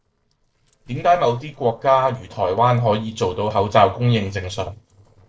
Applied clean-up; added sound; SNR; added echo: neural separator model SepFormer DNS4.